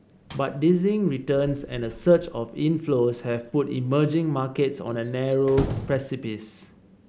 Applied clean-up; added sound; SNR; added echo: none; Squeak / Slam / Wood; 14 dB; none.